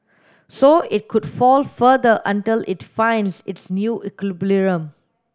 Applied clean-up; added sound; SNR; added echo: none; none; none; none.